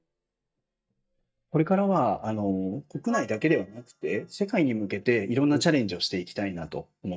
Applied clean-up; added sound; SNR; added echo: neural mask model DeepFilterNet 3.